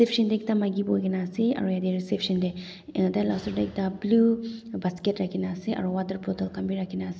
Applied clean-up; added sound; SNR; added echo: none; none; none; none.